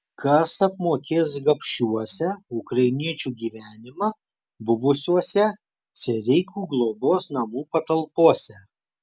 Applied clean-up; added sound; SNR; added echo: none; none; none; none.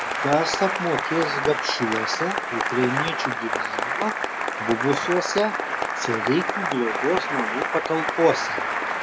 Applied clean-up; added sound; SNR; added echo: none; Applause; 0 dB; none.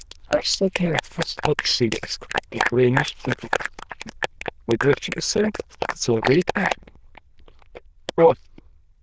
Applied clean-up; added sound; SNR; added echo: neural diffusion model UNIVERSE++.